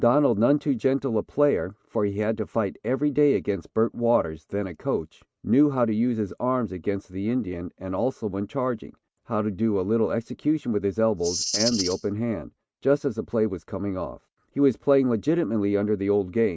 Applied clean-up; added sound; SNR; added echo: neural mask model RNNoise.